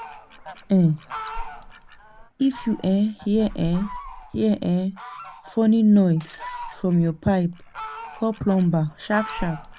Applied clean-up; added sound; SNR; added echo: none; Fowl + Shatter; 14 dB; none.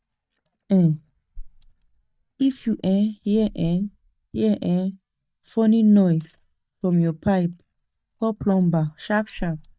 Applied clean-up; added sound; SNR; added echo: neural mask model DeepFilterNet 3.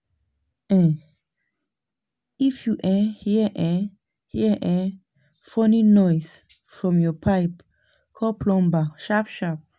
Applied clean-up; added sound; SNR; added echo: none; none; none; none.